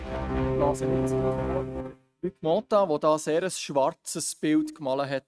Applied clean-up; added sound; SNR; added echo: neural mask model RNNoise.